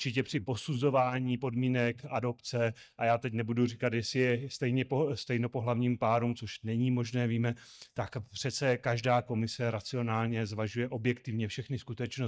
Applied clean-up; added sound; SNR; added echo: neural mask model DeepFilterNet 3.